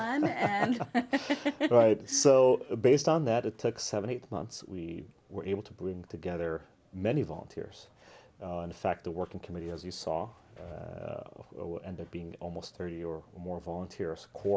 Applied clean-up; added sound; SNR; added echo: none; none; none; none.